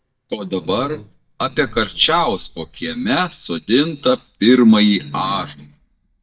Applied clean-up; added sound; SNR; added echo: neural mask model DeepFilterNet 3.